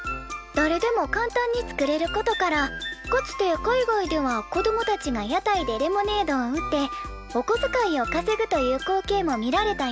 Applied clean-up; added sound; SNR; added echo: none; none; none; none.